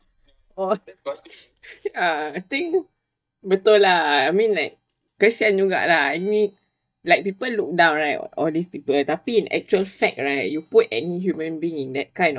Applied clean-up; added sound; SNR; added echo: neural mask model DeepFilterNet 3.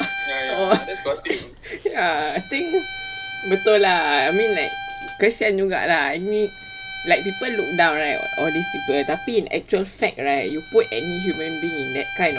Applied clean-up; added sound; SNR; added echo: none; Bowed string instrument; 9 dB; none.